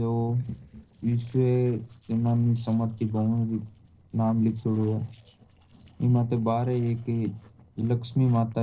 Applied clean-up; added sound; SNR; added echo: neural separator model SepFormer DNS4.